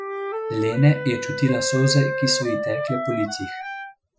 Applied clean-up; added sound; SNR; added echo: classical method Wiener filter.